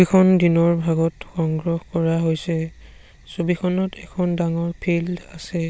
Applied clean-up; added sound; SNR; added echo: none; none; none; none.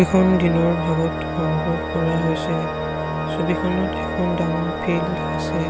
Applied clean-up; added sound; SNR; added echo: none; Organ; 2 dB; none.